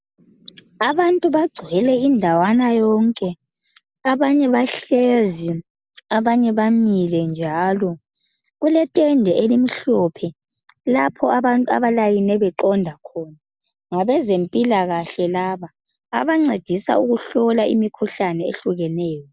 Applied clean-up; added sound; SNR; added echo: none; none; none; none.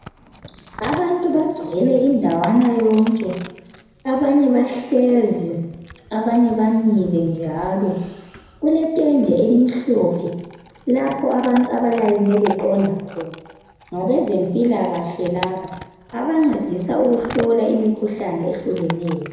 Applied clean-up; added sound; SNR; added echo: none; Chewing, mastication / Dog; 18 dB; reverberation time 0.9 s.